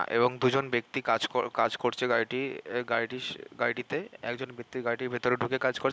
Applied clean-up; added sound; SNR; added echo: none; none; none; none.